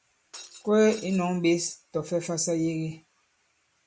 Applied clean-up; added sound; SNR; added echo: none; Shatter; 18 dB; none.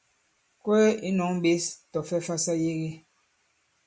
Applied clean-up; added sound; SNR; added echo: none; none; none; none.